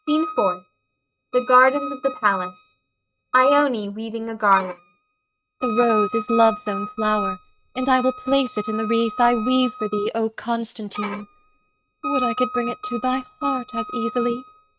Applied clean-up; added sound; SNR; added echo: neural mask model RNNoise.